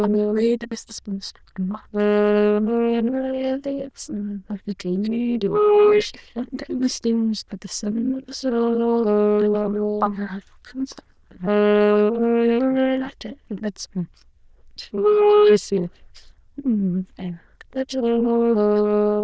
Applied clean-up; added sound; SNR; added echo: neural diffusion model UNIVERSE++.